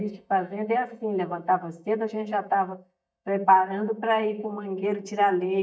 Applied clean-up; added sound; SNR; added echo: neural mask model DeepFilterNet 3.